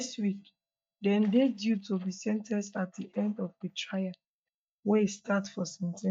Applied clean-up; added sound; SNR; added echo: neural mask model DeepFilterNet 3.